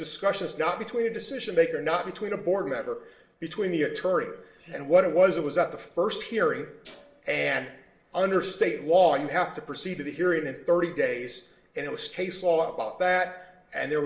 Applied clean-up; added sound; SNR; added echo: neural separator model SepFormer DNS4.